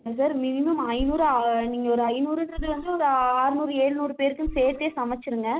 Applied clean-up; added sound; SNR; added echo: none; Burping, eructation; 14 dB; none.